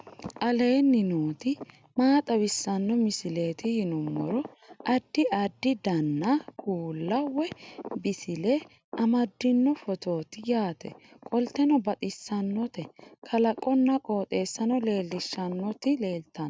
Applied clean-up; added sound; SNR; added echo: none; none; none; none.